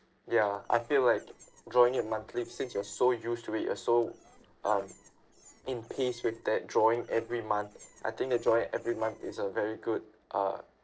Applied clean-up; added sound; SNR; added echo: neural separator model SepFormer DNS4.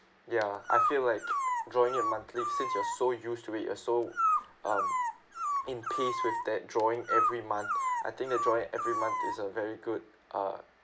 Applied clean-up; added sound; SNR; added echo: none; Dog; -1 dB; none.